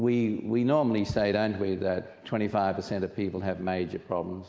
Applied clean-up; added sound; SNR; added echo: none; none; none; none.